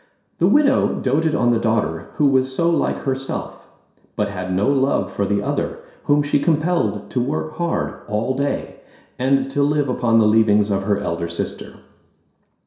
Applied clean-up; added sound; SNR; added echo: none; none; none; reverberation time 0.7 s.